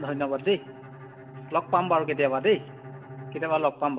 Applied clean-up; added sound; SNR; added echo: none; Bowed string instrument; 15 dB; reverberation time 0.7 s.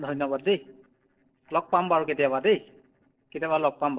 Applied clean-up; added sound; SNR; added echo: neural separator model SepFormer DNS4.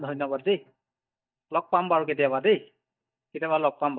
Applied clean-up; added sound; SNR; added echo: neural mask model DeepFilterNet 3.